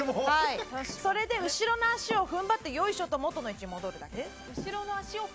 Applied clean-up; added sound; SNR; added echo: none; none; none; none.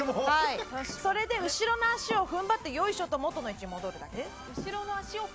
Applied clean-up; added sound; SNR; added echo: none; Motor vehicle (road) / Siren; 18 dB; none.